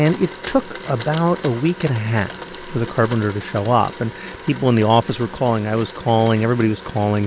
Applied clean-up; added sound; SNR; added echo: none; Domestic sounds, home sounds; 13 dB; none.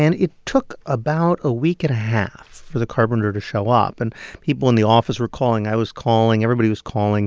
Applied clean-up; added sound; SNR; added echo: none; none; none; none.